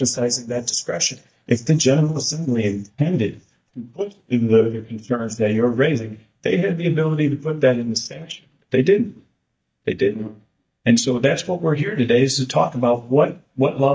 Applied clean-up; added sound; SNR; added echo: neural mask model DeepFilterNet 3.